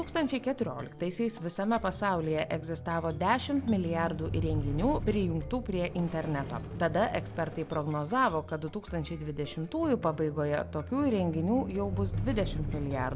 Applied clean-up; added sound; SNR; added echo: none; Squeak; 8 dB; none.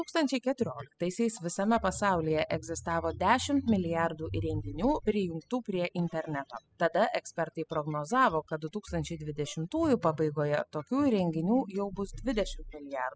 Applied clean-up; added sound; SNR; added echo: classical method spectral subtraction.